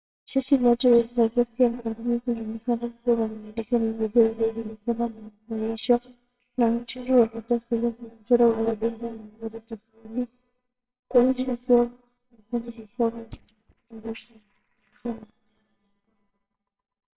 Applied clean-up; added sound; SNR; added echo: neural separator model SepFormer WHAMR!.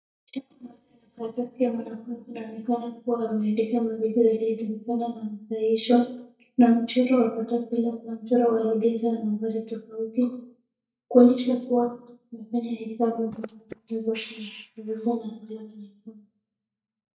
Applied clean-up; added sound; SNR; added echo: neural mask model DeepFilterNet 3.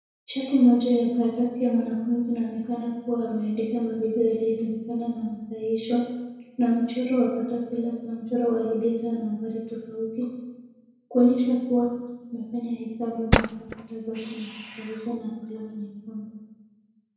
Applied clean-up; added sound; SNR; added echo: none; Tools; 2 dB; reverberation time 1.0 s.